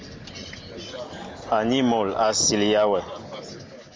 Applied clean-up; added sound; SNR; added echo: none; none; none; none.